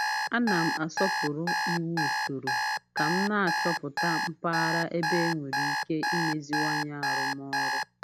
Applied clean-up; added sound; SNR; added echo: none; Alarm; -1 dB; none.